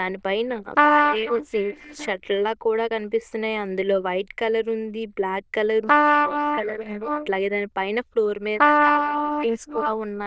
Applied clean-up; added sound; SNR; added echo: neural diffusion model UNIVERSE++.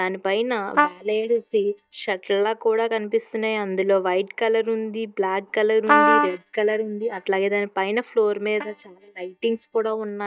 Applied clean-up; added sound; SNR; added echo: neural mask model DeepFilterNet 3.